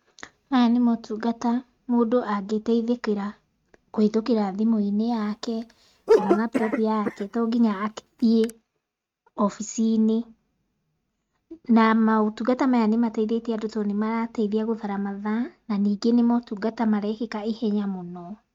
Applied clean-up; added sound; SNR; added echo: neural mask model RNNoise.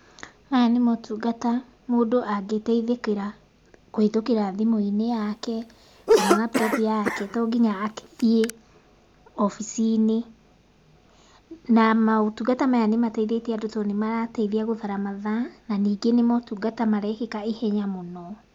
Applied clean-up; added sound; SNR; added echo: none; Cough; 2 dB; none.